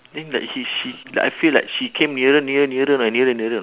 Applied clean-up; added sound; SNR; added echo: none; none; none; none.